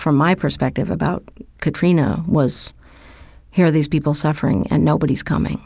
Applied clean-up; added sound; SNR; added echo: none; none; none; none.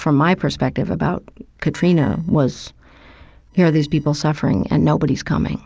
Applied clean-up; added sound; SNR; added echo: neural separator model SepFormer DNS4.